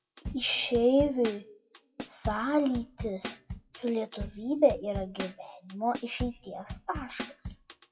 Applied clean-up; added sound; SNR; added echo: classical method WPE with log-MMSE.